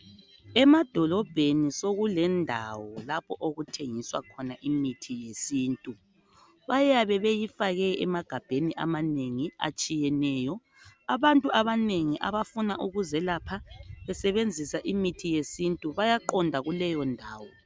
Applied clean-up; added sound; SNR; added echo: none; none; none; none.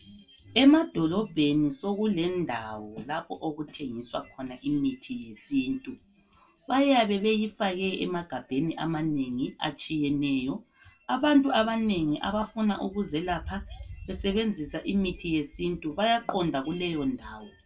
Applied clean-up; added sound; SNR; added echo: none; none; none; reverberation time 0.2 s.